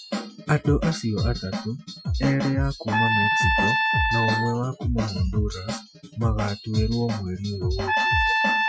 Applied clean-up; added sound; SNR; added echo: classical method Wiener filter.